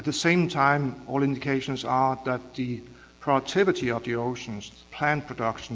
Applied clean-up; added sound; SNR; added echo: none; none; none; none.